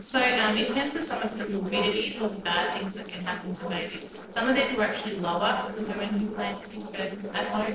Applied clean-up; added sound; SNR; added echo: neural separator model SepFormer DNS4.